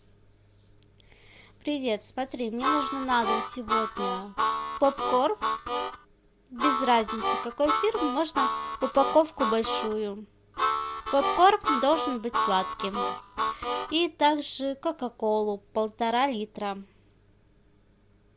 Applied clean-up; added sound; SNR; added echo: none; Harmonica; 1 dB; none.